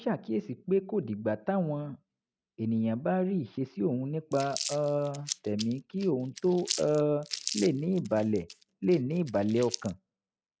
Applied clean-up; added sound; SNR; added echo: neural mask model RNNoise.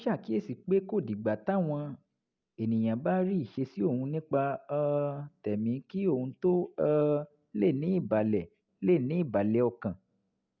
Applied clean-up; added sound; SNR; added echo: none; none; none; none.